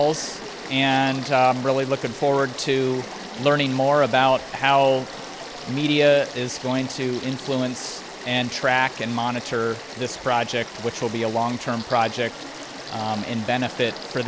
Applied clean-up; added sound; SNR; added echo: none; Stream / Frog; 14 dB; none.